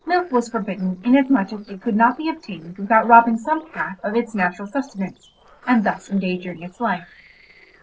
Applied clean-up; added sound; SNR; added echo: neural separator model SepFormer DNS4.